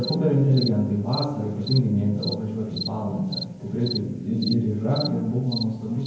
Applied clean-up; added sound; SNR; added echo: none; Cricket; 13 dB; reverberation time 0.9 s.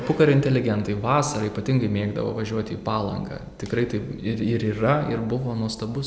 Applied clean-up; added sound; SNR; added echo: none; none; none; none.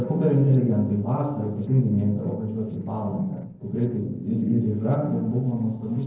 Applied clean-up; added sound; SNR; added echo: neural separator model SepFormer DNS4.